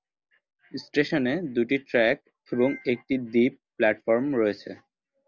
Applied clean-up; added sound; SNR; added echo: none; none; none; none.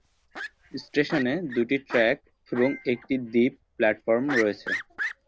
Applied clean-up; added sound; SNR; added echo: none; Fowl; 11 dB; none.